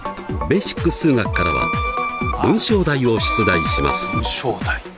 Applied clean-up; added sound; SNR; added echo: none; Bowed string instrument; 3 dB; none.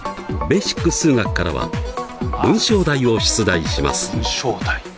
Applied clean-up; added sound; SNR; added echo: none; none; none; none.